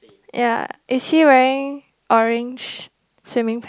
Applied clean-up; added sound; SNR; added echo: none; none; none; none.